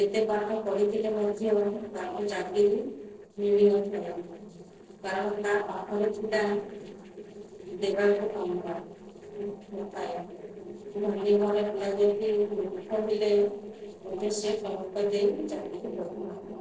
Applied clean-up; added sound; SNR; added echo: neural separator model SepFormer DNS4.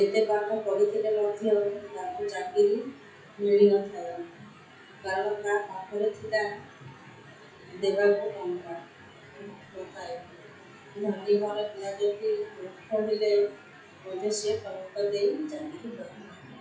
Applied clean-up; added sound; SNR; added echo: classical method WPE with log-MMSE.